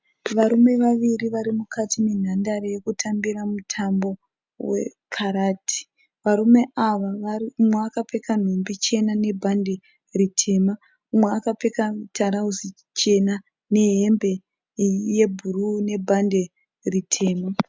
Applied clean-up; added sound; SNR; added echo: none; none; none; none.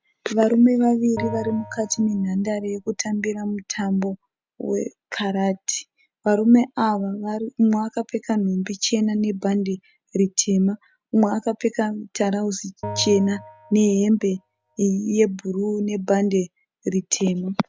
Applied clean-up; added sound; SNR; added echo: none; Bell; 15 dB; none.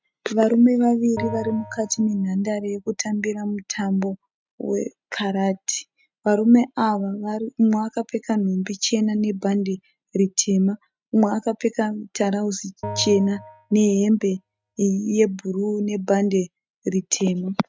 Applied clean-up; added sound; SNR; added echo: neural mask model RNNoise.